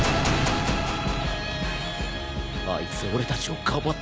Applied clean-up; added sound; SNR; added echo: none; none; none; none.